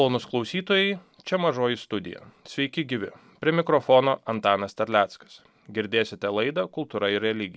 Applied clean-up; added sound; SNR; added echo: none; none; none; none.